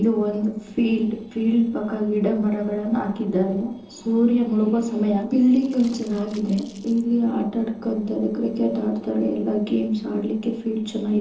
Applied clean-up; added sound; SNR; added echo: neural separator model SepFormer DNS4.